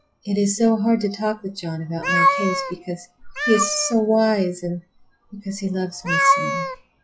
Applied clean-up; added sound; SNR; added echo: classical method log-MMSE.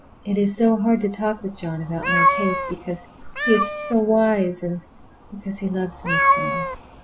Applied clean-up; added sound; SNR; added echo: none; Meow; 3 dB; none.